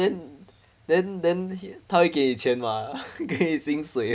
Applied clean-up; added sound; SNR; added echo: none; none; none; none.